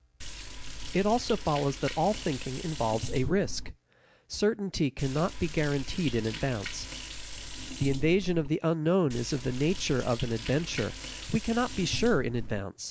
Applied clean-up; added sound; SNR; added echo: none; Liquid; 7 dB; none.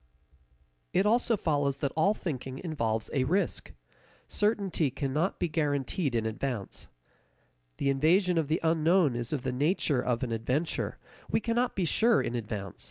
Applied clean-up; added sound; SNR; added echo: none; none; none; none.